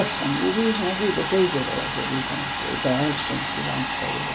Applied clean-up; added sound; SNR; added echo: none; Domestic sounds, home sounds; 2 dB; reverberation time 0.6 s.